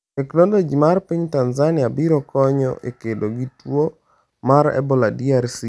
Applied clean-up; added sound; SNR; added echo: none; none; none; none.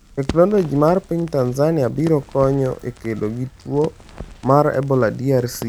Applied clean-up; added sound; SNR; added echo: none; Crackle; 18 dB; none.